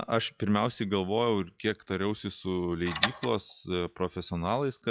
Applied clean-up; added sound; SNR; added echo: classical method log-MMSE.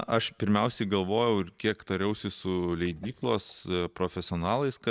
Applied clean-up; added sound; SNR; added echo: neural separator model SepFormer DNS4.